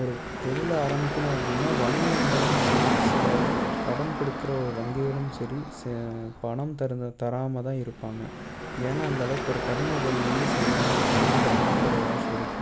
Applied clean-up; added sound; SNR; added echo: none; Car passing by / Traffic noise, roadway noise; -3 dB; none.